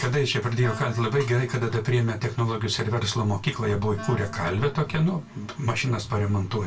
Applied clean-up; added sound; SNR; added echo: none; Wind instrument, woodwind instrument; 19 dB; reverberation time 0.2 s.